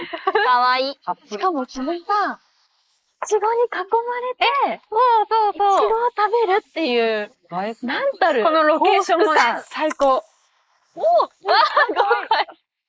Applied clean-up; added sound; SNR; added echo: neural mask model Resemble Enhance denoiser.